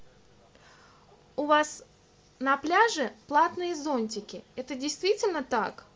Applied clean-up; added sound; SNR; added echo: none; none; none; none.